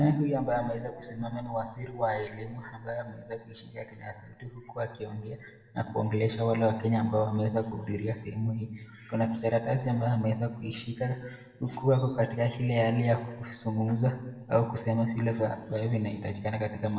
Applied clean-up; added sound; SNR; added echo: none; none; none; reverberation time 1.4 s.